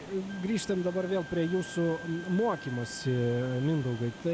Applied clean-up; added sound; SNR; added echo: none; Water + Wind instrument, woodwind instrument; 13 dB; none.